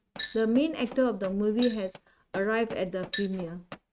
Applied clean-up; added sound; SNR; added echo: neural mask model RNNoise.